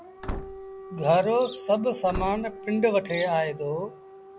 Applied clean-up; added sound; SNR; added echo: none; Slam / Wood + Siren / Dog; 12 dB; none.